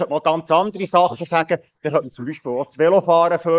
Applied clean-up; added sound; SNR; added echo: neural mask model Resemble Enhance denoiser.